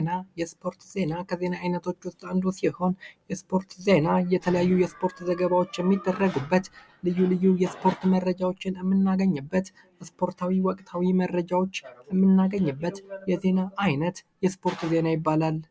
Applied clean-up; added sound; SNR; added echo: none; none; none; none.